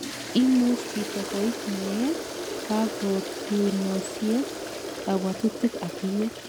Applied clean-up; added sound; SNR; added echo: none; Toilet flush; 7 dB; none.